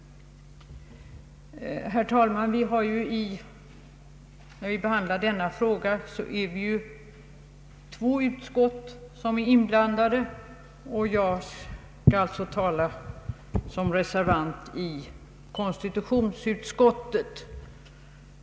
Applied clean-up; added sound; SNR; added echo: none; none; none; none.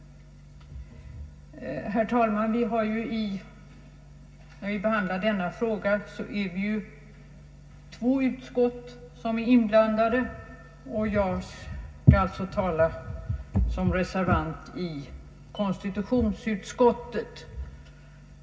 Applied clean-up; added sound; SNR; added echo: none; none; none; reverberation time 0.4 s.